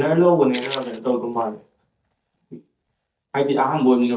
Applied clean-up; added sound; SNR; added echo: neural mask model DeepFilterNet 3.